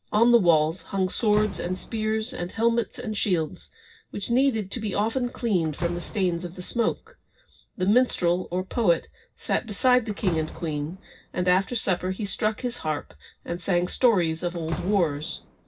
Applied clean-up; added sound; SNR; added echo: none; Slam; 17 dB; reverberation time 0.4 s.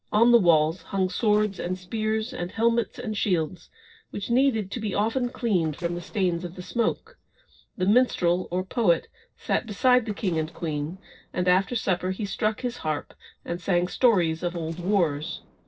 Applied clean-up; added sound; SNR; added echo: neural separator model SepFormer DNS4.